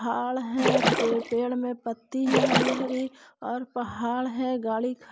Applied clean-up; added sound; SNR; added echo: none; Splash, splatter; -2 dB; none.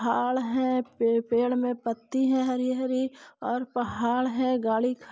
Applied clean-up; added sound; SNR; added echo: none; none; none; none.